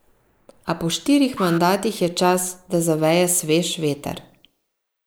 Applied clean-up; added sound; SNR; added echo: neural mask model Resemble Enhance denoiser.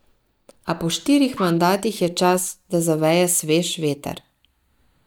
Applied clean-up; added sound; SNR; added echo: neural mask model DeepFilterNet 3.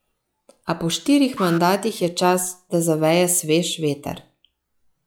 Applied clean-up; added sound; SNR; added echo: classical method log-MMSE.